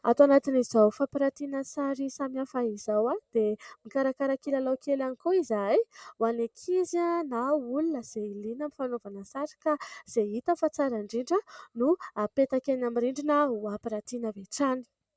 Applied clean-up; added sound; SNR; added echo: none; none; none; none.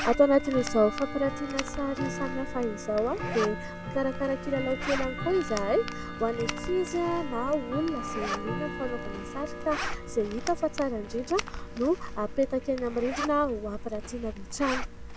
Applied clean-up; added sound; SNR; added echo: none; Tick-tock / Bell + Zipper (clothing); 6 dB; none.